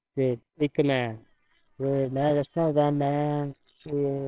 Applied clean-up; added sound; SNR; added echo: neural separator model SepFormer WHAMR!.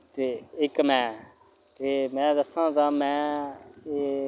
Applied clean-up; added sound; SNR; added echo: none; none; none; none.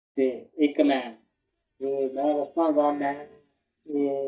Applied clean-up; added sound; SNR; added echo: neural mask model DeepFilterNet 3.